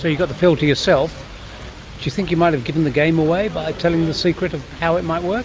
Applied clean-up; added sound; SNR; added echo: none; none; none; none.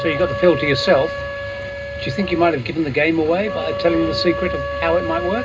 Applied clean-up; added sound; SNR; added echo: none; Wind instrument, woodwind instrument; 7 dB; reverberation time 0.2 s.